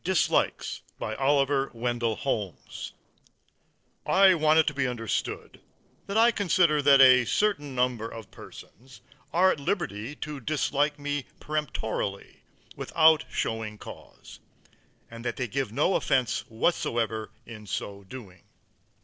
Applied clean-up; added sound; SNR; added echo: neural separator model SepFormer DNS4.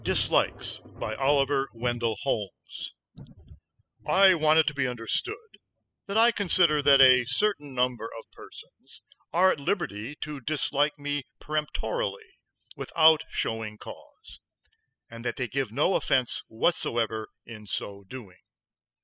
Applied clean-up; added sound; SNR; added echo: classical method spectral subtraction.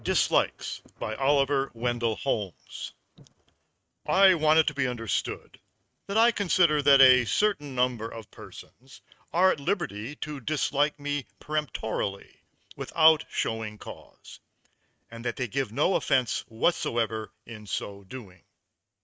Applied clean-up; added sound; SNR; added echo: neural mask model RNNoise.